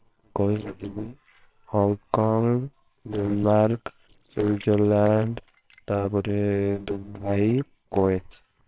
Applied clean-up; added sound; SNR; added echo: neural separator model SepFormer WHAMR!.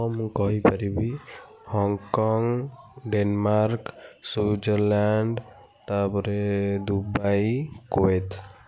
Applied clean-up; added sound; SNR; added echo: none; none; none; none.